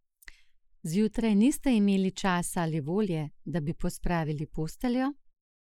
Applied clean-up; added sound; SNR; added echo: neural mask model Resemble Enhance denoiser.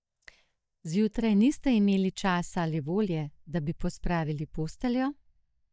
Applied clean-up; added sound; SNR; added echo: neural mask model DeepFilterNet 3.